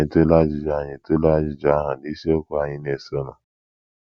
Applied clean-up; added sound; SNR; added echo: none; none; none; none.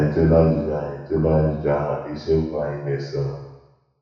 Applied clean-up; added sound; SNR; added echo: none; none; none; reverberation time 1.0 s.